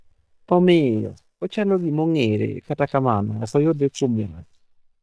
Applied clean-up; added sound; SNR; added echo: neural mask model DeepFilterNet 3.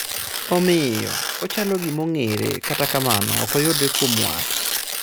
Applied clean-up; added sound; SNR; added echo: none; Tearing; 2 dB; none.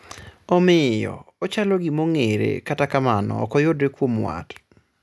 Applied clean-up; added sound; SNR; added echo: none; none; none; none.